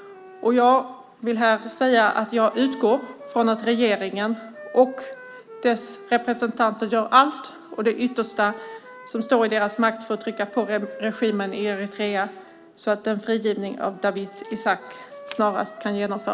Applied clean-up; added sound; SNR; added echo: none; Wind instrument, woodwind instrument; 19 dB; none.